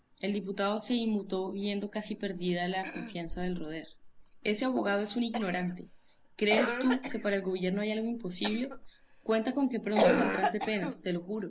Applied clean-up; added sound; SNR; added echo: none; Cough; 4 dB; none.